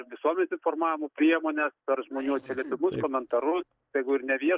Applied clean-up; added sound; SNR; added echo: neural separator model SepFormer DNS4.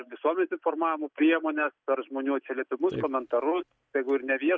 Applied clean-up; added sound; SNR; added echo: none; none; none; none.